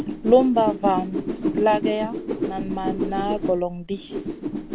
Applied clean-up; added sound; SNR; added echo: none; Whoosh, swoosh, swish; 4 dB; none.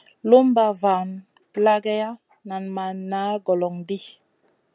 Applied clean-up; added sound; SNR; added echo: none; none; none; none.